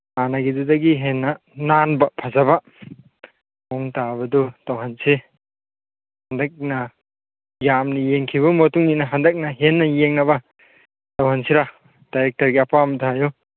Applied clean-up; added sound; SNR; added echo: none; none; none; none.